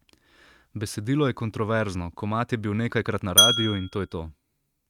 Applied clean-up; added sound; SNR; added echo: neural mask model RNNoise.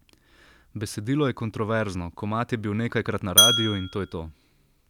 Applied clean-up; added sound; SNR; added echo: none; Glass; -5 dB; none.